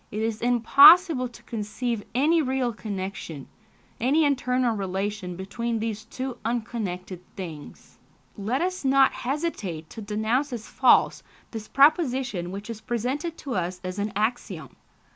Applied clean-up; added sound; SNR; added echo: none; none; none; none.